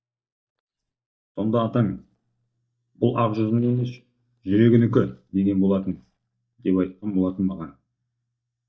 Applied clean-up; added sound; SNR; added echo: neural mask model DeepFilterNet 3.